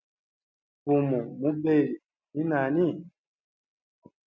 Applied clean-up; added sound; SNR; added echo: none; none; none; none.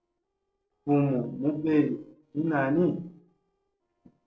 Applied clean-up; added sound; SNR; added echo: neural separator model SepFormer DNS4.